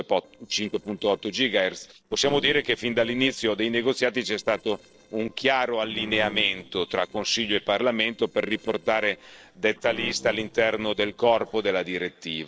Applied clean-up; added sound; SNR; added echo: neural separator model SepFormer DNS4.